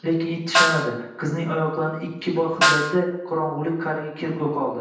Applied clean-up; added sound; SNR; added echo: none; Snare drum; 1 dB; reverberation time 0.9 s.